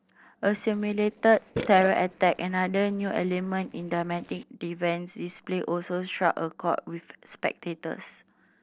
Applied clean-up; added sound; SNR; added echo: neural separator model SepFormer DNS4.